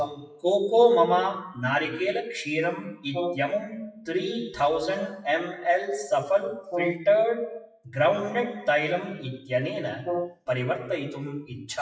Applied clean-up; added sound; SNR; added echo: classical method WPE with log-MMSE.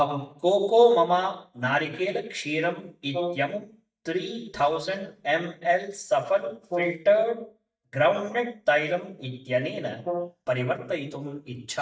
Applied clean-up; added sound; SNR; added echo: neural mask model DeepFilterNet 3.